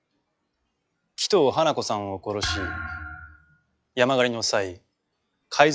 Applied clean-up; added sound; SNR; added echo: classical method log-MMSE.